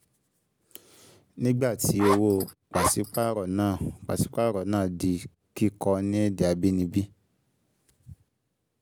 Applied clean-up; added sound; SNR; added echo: none; Zipper (clothing); 3 dB; none.